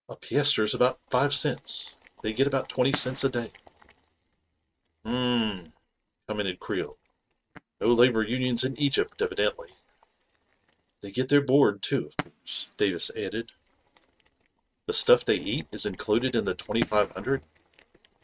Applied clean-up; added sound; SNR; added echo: neural mask model RNNoise.